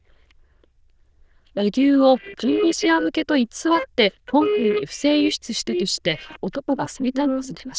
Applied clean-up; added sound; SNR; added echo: neural diffusion model UNIVERSE++.